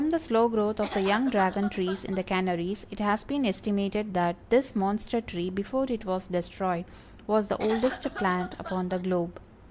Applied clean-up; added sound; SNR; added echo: none; Cough; 11 dB; none.